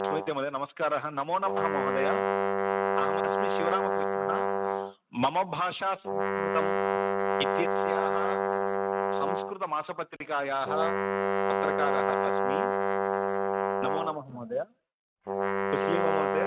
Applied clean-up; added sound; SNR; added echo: neural mask model RNNoise.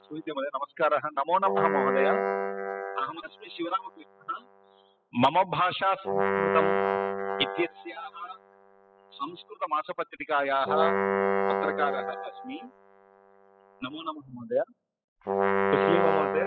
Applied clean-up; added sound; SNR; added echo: classical method spectral subtraction.